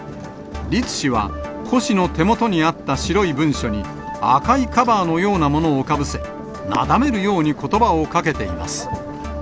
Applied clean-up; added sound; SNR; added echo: none; none; none; none.